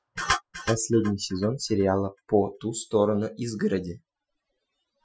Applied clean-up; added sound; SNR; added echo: classical method Wiener filter.